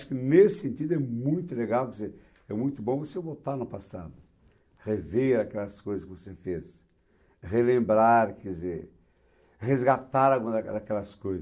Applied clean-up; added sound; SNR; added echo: none; none; none; none.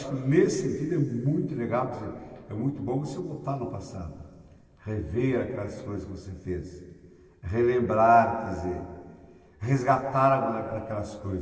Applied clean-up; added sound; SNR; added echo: none; none; none; reverberation time 2.3 s.